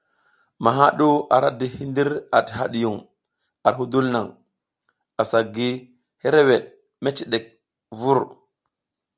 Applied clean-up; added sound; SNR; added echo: none; none; none; none.